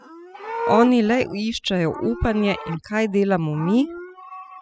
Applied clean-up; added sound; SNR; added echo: classical method spectral subtraction.